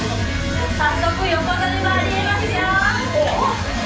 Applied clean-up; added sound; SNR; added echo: none; Subway, metro, underground / Alarm; 16 dB; reverberation time 0.3 s.